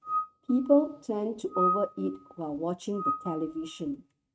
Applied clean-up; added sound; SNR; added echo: neural mask model RNNoise.